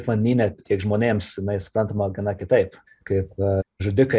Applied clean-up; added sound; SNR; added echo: none; none; none; none.